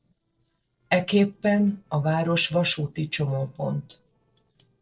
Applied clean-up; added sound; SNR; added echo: neural separator model SepFormer DNS4.